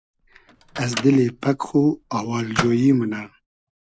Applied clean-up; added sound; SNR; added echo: none; Microwave oven; 12 dB; none.